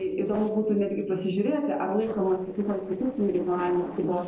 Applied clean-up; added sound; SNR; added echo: neural separator model SepFormer DNS4.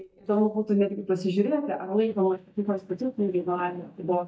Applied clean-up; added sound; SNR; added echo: neural mask model DeepFilterNet 3.